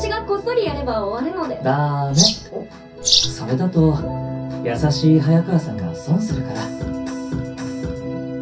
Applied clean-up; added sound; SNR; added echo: none; Bird vocalization, bird call, bird song; 0 dB; reverberation time 0.3 s.